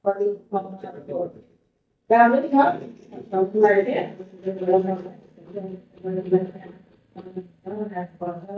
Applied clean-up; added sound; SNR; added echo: neural mask model DeepFilterNet 3.